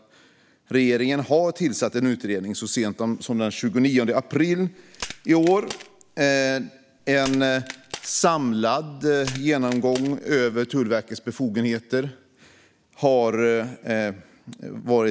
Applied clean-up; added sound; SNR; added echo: none; Crack; 16 dB; none.